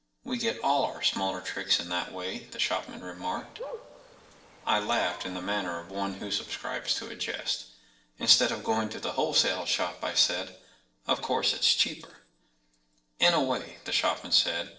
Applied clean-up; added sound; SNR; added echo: neural separator model SepFormer DNS4.